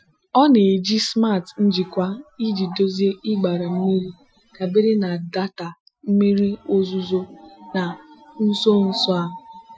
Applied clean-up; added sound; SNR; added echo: classical method Wiener filter.